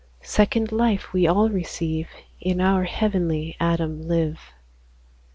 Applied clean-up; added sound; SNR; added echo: none; none; none; none.